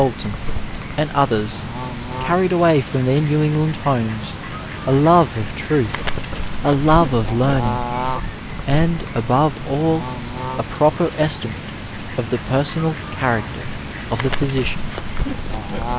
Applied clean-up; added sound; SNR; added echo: none; Bird / Fowl; 5 dB; none.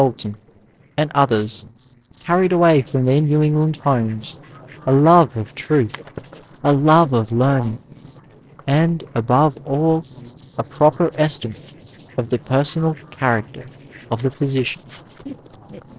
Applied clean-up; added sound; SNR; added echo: neural separator model SepFormer DNS4.